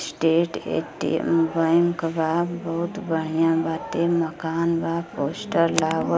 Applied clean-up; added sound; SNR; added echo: none; none; none; none.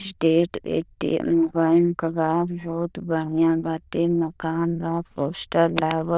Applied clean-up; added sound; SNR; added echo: neural diffusion model UNIVERSE++.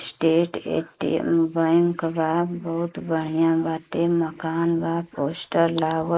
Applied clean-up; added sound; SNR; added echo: neural mask model Resemble Enhance denoiser.